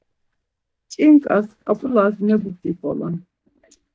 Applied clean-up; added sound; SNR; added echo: neural mask model DeepFilterNet 3.